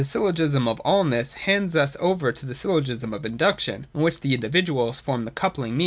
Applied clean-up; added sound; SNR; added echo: none; none; none; none.